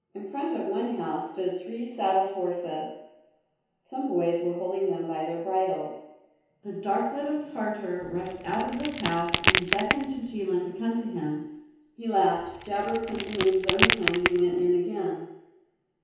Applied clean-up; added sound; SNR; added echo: none; Crack; 0 dB; reverberation time 0.9 s.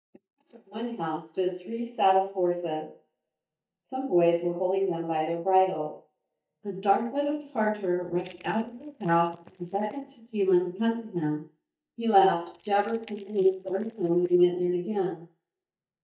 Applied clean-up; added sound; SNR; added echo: neural mask model DeepFilterNet 3.